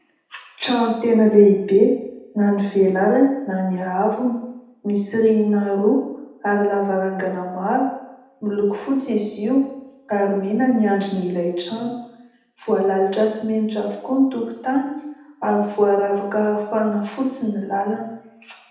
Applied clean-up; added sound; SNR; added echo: none; none; none; reverberation time 0.9 s.